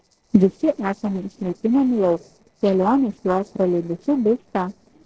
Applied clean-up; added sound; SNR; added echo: neural separator model SepFormer DNS4.